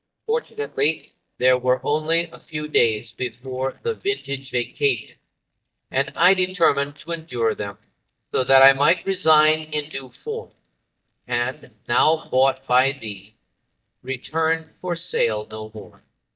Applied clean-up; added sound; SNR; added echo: neural mask model DeepFilterNet 3.